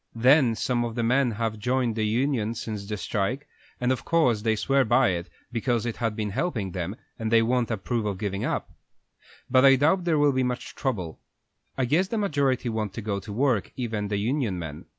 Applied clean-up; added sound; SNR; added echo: none; none; none; none.